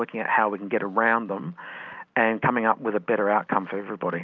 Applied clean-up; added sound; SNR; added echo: none; none; none; none.